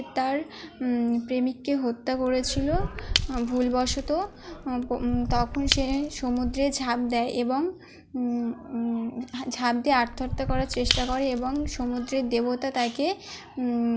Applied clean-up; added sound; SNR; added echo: none; Shatter / Crushing; 5 dB; none.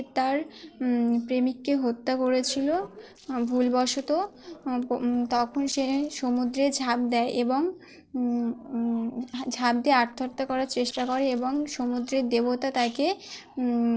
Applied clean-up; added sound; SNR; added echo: neural separator model SepFormer DNS4.